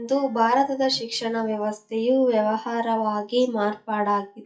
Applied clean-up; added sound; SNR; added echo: classical method WPE with log-MMSE.